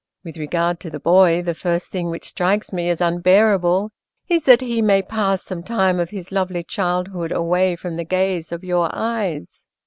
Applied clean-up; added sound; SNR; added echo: none; none; none; none.